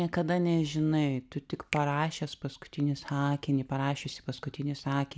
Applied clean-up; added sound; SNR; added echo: none; Finger snapping; 17 dB; none.